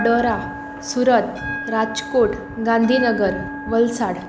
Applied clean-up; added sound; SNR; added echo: none; Bell; 10 dB; none.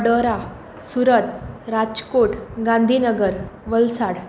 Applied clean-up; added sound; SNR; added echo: none; none; none; none.